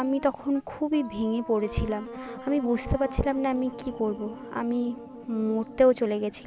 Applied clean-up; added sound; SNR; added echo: none; Wind instrument, woodwind instrument + Wind instrument, woodwind instrument; 14 dB; none.